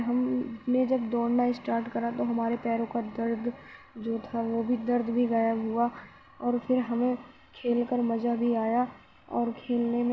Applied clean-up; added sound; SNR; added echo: none; none; none; none.